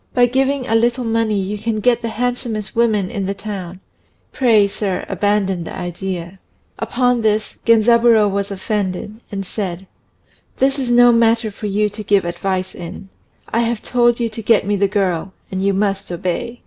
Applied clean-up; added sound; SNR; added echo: none; none; none; none.